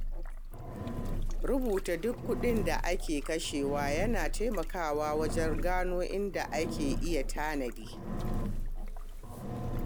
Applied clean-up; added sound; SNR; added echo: none; Engine; -1 dB; none.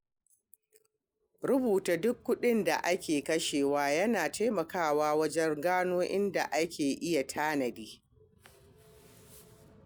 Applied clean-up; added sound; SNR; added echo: none; none; none; none.